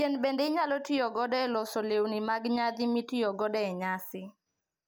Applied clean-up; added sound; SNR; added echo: none; none; none; none.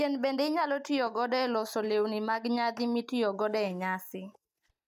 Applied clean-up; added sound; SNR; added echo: neural mask model DeepFilterNet 3.